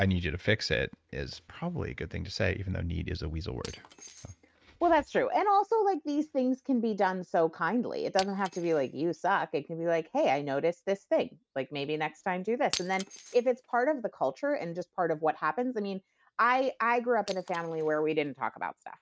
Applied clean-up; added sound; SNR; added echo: neural mask model RNNoise.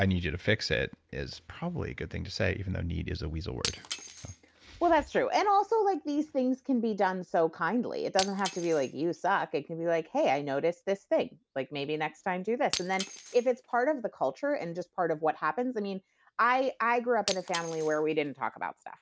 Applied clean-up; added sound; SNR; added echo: none; Shatter; 16 dB; none.